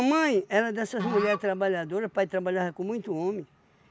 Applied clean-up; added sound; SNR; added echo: none; Musical instrument; 13 dB; none.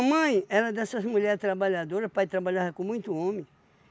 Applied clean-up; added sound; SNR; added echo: none; none; none; none.